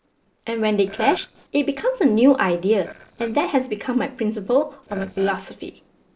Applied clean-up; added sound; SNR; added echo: neural separator model SepFormer DNS4.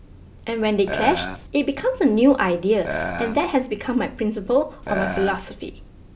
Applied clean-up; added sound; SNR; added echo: none; Burping, eructation; 6 dB; none.